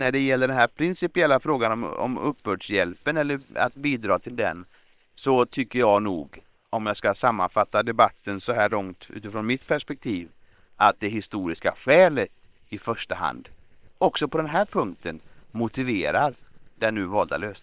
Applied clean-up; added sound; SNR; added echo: neural separator model SepFormer WHAM!.